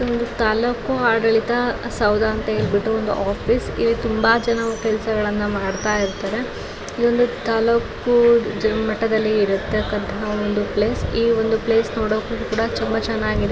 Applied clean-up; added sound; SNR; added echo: none; none; none; none.